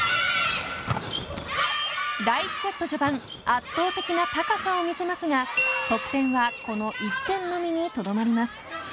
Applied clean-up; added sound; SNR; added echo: none; Bell; 5 dB; none.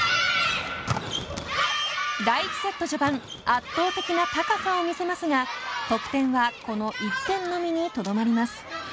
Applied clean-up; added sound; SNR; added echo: none; none; none; none.